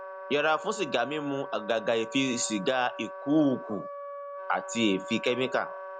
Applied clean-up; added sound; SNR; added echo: none; Wind instrument, woodwind instrument; 11 dB; none.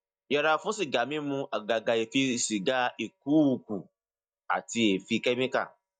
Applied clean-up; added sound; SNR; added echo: neural mask model DeepFilterNet 3.